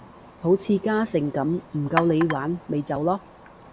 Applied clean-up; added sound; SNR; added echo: none; Chink, clink; 12 dB; none.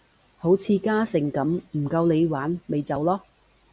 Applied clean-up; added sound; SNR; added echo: none; none; none; none.